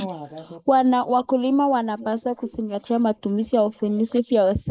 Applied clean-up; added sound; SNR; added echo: neural mask model Resemble Enhance denoiser.